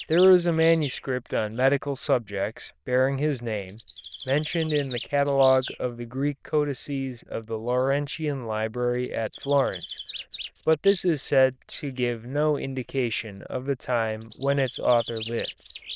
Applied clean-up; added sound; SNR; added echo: neural diffusion model UNIVERSE++.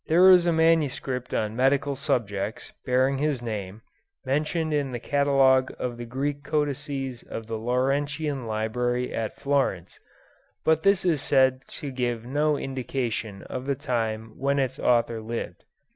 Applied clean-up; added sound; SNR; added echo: none; none; none; none.